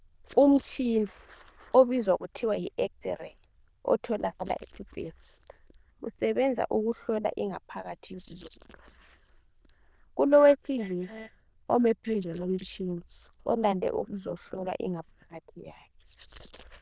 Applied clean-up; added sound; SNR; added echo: neural diffusion model UNIVERSE++.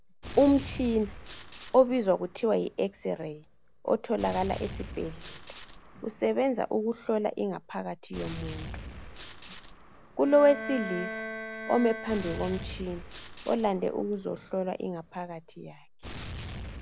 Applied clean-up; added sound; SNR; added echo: none; Bowed string instrument + Gunshot, gunfire; 12 dB; none.